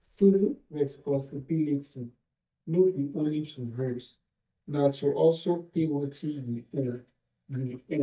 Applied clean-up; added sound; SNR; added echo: neural mask model DeepFilterNet 3.